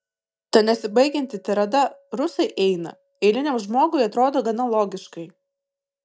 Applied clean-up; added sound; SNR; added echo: neural mask model DeepFilterNet 3.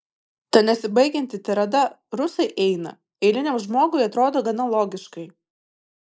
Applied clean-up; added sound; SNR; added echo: neural mask model Resemble Enhance denoiser.